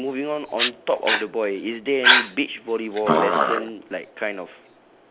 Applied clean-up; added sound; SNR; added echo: none; Dog; -4 dB; none.